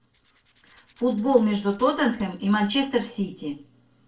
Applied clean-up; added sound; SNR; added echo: neural separator model SepFormer DNS4.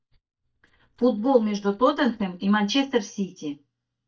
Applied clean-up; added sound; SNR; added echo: neural mask model DeepFilterNet 3.